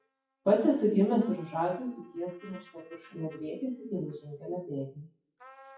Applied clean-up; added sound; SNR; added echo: classical method WPE with log-MMSE.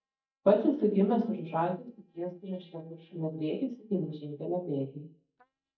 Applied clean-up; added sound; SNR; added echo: neural mask model DeepFilterNet 3.